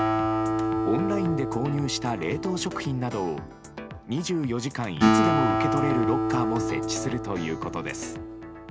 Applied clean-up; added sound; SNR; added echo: none; Acoustic guitar; -2 dB; none.